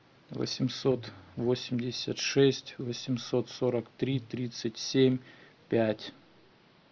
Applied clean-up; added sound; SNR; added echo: neural mask model Resemble Enhance denoiser.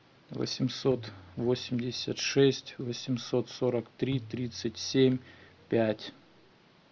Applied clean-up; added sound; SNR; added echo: none; Tabla; 19 dB; none.